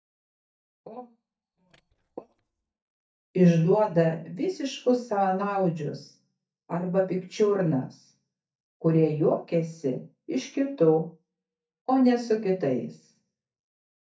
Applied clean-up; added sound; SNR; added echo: neural mask model DeepFilterNet 3.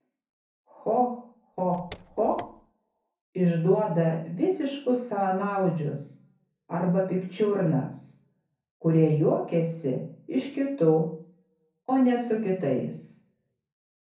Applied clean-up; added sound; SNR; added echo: none; Car; 19 dB; reverberation time 0.6 s.